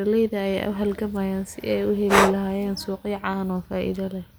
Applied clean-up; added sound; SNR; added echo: none; Breathing; 3 dB; none.